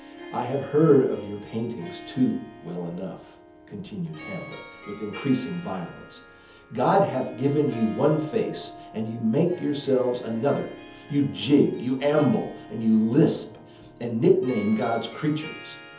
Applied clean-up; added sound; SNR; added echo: none; Harp; 18 dB; reverberation time 0.7 s.